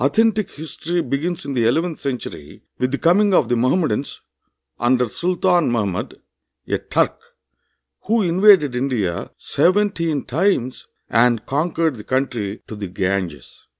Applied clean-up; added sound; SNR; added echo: none; none; none; none.